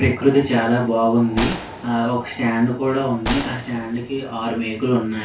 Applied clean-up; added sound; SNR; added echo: none; Gunshot, gunfire; 12 dB; reverberation time 0.2 s.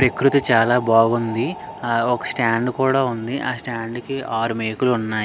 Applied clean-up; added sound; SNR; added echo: none; none; none; none.